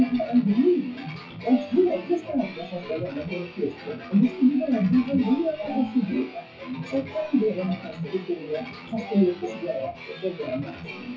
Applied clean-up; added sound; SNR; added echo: classical method WPE with log-MMSE.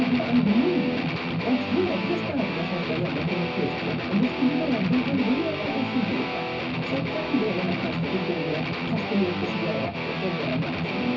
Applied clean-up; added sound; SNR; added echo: none; Guitar; 1 dB; reverberation time 0.3 s.